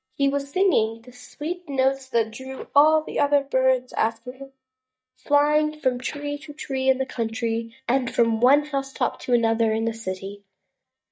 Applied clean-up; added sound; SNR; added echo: neural mask model DeepFilterNet 3.